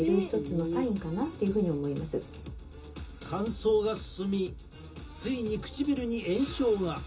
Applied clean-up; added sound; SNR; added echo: none; none; none; reverberation time 0.2 s.